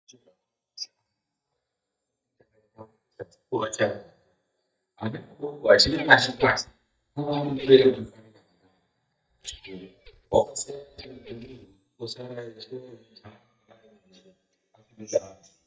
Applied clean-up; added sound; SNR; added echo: neural mask model DeepFilterNet 3.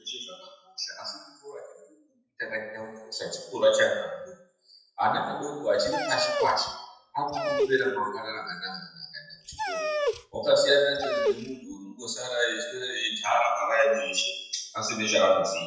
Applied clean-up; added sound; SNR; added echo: classical method WPE with log-MMSE.